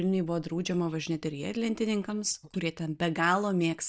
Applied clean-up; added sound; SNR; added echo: neural mask model DeepFilterNet 3.